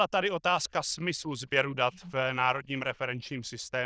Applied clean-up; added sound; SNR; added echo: neural diffusion model UNIVERSE++.